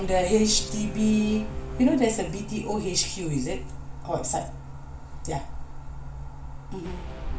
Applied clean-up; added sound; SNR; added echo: none; Brass instrument; 16 dB; reverberation time 0.4 s.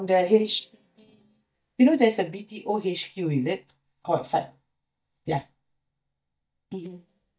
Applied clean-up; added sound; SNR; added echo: neural mask model DeepFilterNet 3.